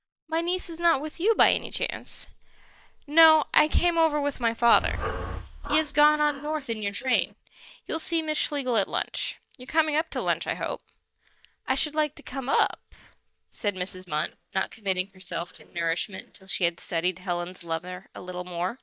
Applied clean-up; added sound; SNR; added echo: neural mask model DeepFilterNet 3.